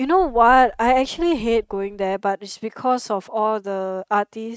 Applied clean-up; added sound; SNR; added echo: neural mask model RNNoise.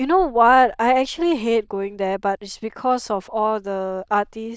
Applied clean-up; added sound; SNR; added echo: neural diffusion model UNIVERSE++.